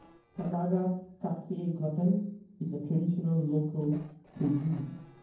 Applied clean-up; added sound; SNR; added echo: neural separator model SepFormer DNS4.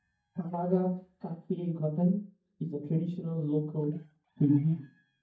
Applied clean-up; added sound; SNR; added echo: neural mask model DeepFilterNet 3.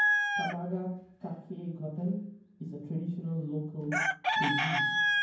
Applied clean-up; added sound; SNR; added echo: none; Chicken, rooster; -4 dB; reverberation time 0.9 s.